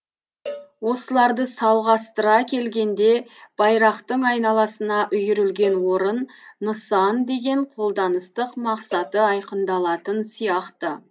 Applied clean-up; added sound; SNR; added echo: none; Cowbell; 19 dB; none.